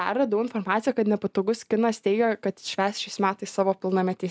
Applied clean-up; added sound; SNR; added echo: none; none; none; none.